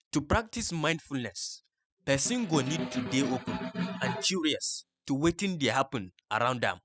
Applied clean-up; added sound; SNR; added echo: classical method spectral subtraction.